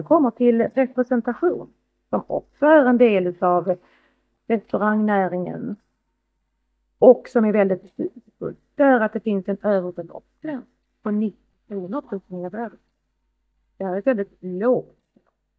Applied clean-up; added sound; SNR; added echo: neural mask model DeepFilterNet 3.